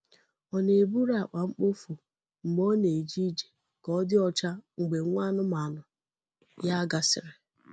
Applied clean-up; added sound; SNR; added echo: none; none; none; none.